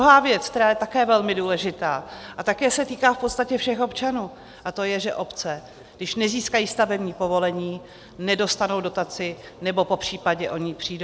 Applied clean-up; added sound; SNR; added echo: none; none; none; none.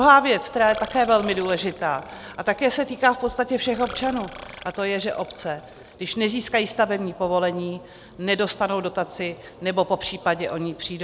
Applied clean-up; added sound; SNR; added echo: none; Burping, eructation; 19 dB; none.